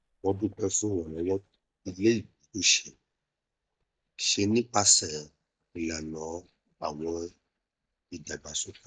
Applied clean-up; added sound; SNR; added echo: neural mask model DeepFilterNet 3.